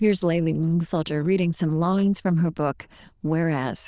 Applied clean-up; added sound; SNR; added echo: neural diffusion model UNIVERSE++.